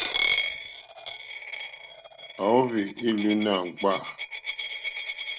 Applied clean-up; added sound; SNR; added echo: none; Coin (dropping); 4 dB; none.